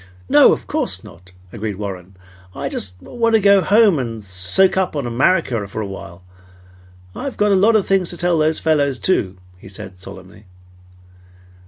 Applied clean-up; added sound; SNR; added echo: none; none; none; none.